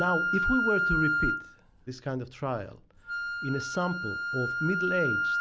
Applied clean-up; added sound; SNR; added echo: none; Wind instrument, woodwind instrument; -1 dB; none.